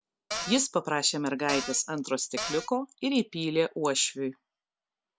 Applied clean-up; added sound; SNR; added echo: none; Cupboard open or close; 5 dB; none.